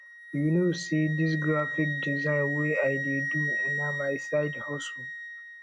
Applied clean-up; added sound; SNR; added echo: none; Wind instrument, woodwind instrument; 4 dB; none.